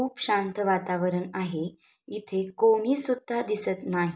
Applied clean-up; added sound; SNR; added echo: none; none; none; none.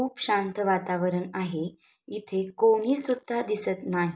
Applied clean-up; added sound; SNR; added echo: neural mask model Resemble Enhance denoiser.